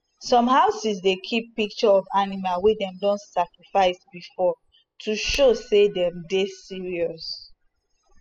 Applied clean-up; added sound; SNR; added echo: classical method spectral subtraction.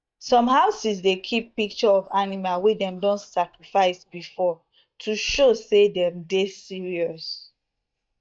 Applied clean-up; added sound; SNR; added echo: neural mask model DeepFilterNet 3.